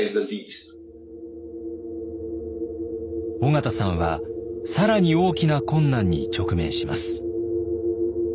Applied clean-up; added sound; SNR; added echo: none; none; none; none.